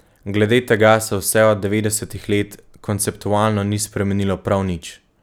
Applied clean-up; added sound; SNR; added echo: none; none; none; none.